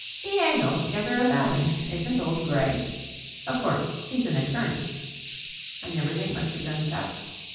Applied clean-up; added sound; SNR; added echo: none; Hiss; 11 dB; reverberation time 1.2 s.